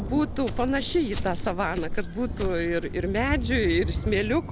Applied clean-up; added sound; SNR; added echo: none; Thunder + Walk, footsteps; 4 dB; none.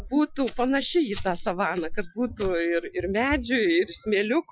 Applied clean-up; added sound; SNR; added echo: classical method Wiener filter.